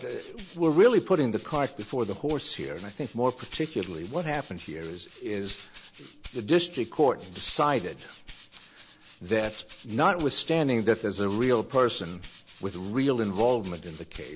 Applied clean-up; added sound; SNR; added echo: none; Rattle (instrument); 5 dB; none.